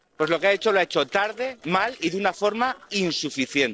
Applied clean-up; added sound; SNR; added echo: neural separator model SepFormer DNS4.